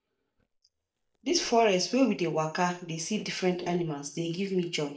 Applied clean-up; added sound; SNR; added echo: neural mask model DeepFilterNet 3.